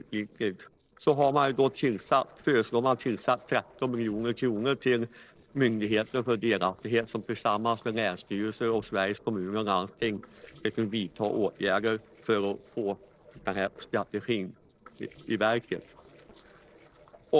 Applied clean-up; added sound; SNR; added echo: neural separator model SepFormer DNS4.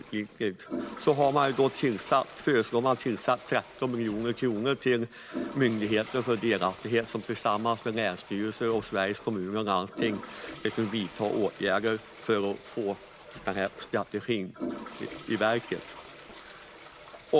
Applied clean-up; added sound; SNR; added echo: none; Toilet flush; 14 dB; none.